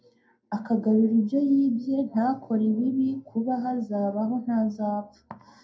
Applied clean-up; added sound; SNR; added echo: none; none; none; reverberation time 0.2 s.